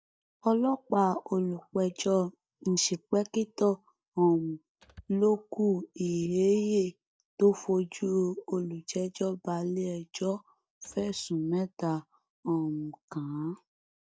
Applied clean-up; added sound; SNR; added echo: neural mask model DeepFilterNet 3.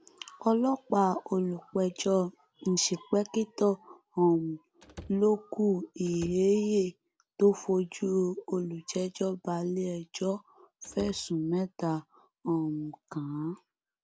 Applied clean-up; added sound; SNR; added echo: none; Slam / Wood; 19 dB; none.